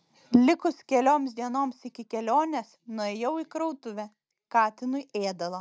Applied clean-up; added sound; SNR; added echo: none; none; none; none.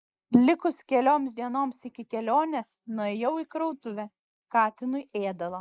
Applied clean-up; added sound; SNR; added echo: neural mask model Resemble Enhance denoiser.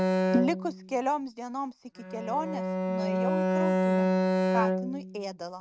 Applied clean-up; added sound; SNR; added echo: neural mask model RNNoise.